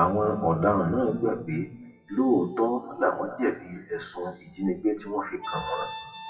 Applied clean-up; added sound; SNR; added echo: classical method WPE with log-MMSE.